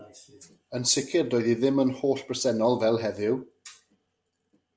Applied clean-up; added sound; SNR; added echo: none; none; none; none.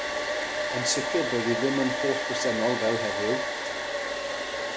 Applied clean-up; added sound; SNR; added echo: none; Domestic sounds, home sounds; -1 dB; none.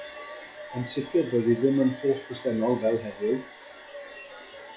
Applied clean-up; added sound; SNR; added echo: classical method log-MMSE.